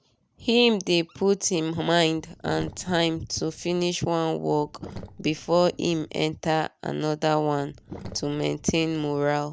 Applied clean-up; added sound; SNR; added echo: none; Sink (filling or washing); 18 dB; none.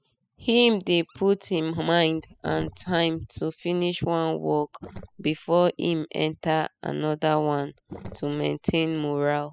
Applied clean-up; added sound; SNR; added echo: classical method spectral subtraction.